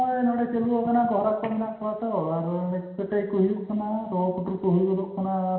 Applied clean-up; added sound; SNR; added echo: none; none; none; reverberation time 1.1 s.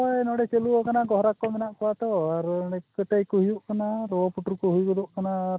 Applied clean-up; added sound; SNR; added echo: none; none; none; none.